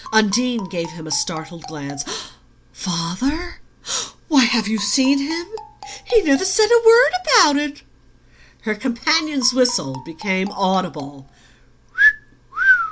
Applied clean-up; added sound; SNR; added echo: none; Marimba, xylophone; 19 dB; none.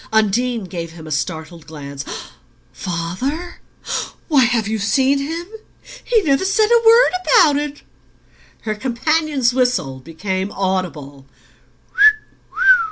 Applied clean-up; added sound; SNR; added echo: none; none; none; none.